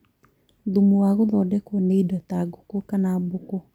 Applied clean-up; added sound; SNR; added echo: none; none; none; none.